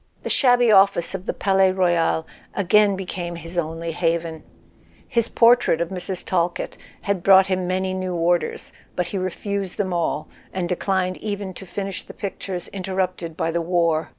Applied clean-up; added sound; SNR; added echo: none; none; none; none.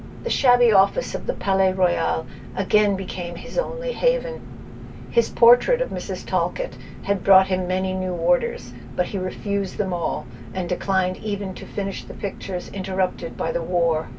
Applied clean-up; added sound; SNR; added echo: none; Engine; 13 dB; reverberation time 0.1 s.